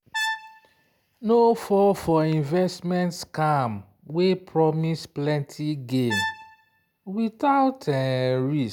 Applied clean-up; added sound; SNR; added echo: none; Brass instrument; 9 dB; none.